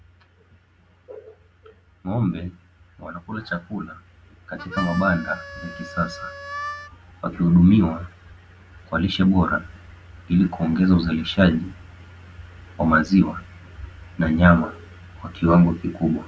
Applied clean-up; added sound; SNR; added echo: none; Harmonica; 13 dB; none.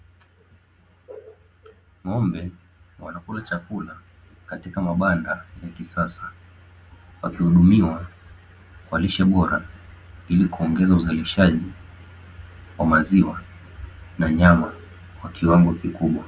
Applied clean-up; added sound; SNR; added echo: none; none; none; none.